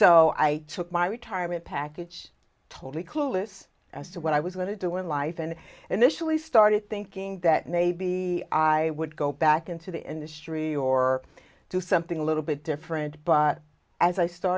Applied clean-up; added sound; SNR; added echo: none; none; none; none.